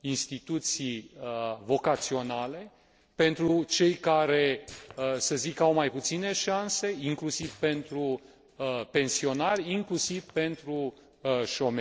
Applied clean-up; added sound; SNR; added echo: neural separator model SepFormer DNS4.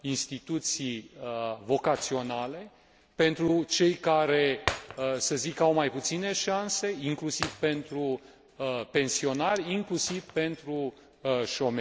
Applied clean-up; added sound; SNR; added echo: none; Shatter; 16 dB; none.